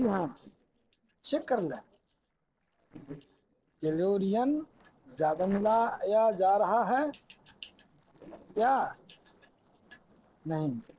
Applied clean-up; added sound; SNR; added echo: neural separator model SepFormer DNS4.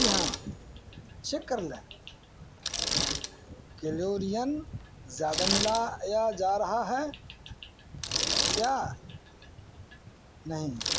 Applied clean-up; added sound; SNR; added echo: none; Bicycle; 2 dB; none.